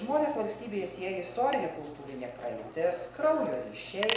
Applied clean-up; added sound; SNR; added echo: none; Chink, clink; 6 dB; none.